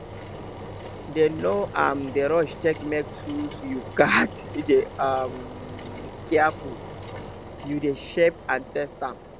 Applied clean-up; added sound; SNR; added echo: none; Engine; 12 dB; none.